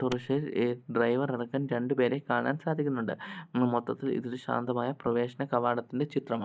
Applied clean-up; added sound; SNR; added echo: neural mask model Resemble Enhance denoiser.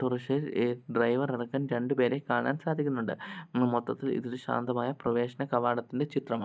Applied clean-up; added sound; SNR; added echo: none; none; none; none.